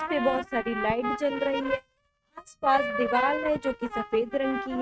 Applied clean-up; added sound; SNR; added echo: neural mask model RNNoise.